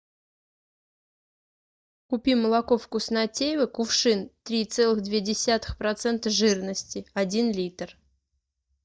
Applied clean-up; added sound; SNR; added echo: neural mask model DeepFilterNet 3.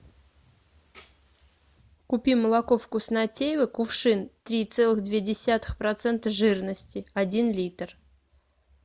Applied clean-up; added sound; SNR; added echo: none; Tambourine; 15 dB; none.